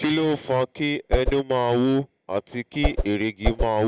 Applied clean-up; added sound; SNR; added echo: none; Whoosh, swoosh, swish; 1 dB; none.